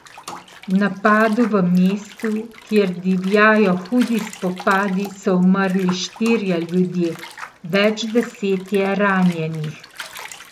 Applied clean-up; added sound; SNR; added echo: none; Bathtub (filling or washing) / Water; 19 dB; none.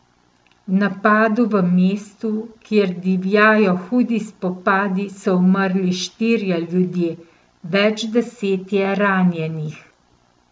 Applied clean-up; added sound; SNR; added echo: none; none; none; none.